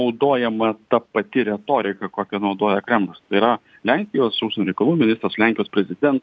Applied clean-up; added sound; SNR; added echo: none; none; none; none.